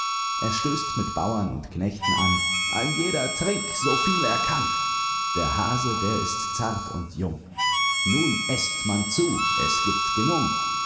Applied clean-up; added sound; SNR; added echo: none; Harmonica; -2 dB; reverberation time 2.1 s.